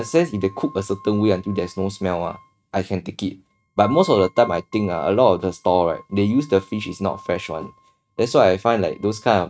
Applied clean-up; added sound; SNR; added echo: neural mask model RNNoise.